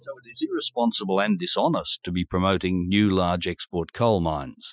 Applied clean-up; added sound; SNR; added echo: classical method Wiener filter.